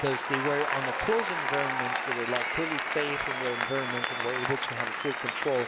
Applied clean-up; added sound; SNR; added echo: none; Applause; -1 dB; none.